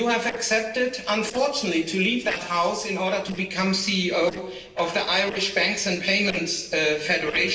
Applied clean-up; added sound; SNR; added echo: neural separator model SepFormer DNS4.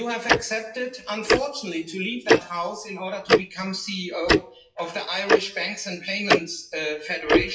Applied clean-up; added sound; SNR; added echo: classical method WPE with log-MMSE.